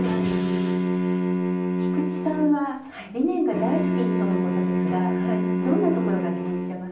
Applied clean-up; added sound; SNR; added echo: none; Bowed string instrument; -3 dB; reverberation time 0.6 s.